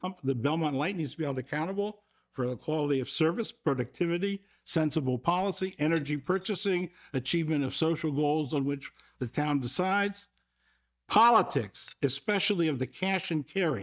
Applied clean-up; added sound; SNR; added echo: neural mask model DeepFilterNet 3.